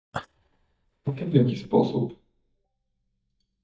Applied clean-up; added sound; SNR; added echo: neural mask model DeepFilterNet 3.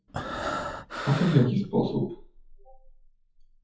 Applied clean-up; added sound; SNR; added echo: classical method WPE with log-MMSE.